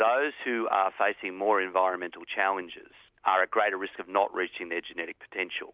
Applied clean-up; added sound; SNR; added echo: none; none; none; none.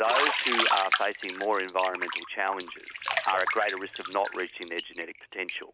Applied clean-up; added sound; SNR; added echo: none; Bathtub (filling or washing); 1 dB; none.